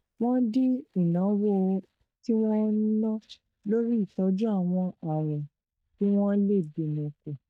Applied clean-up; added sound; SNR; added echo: neural mask model DeepFilterNet 3.